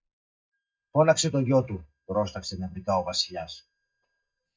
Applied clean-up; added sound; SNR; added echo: neural mask model DeepFilterNet 3.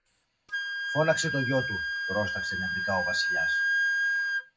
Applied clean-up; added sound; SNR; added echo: none; Wind instrument, woodwind instrument; -3 dB; reverberation time 0.3 s.